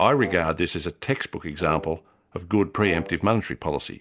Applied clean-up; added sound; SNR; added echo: none; Brass instrument; 16 dB; none.